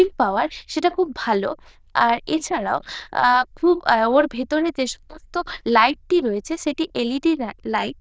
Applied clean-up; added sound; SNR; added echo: neural diffusion model UNIVERSE++.